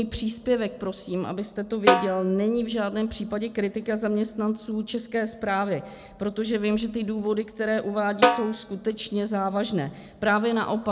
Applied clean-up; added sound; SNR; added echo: none; Snare drum; 0 dB; none.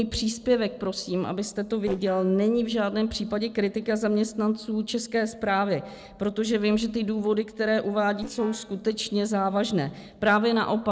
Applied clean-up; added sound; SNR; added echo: neural separator model SepFormer DNS4.